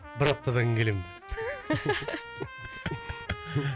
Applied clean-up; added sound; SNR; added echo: none; Trumpet; 13 dB; none.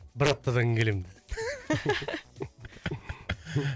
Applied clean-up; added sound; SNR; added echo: none; none; none; none.